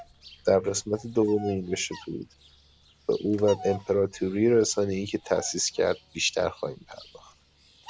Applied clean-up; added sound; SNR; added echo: none; Bird vocalization, bird call, bird song; 19 dB; none.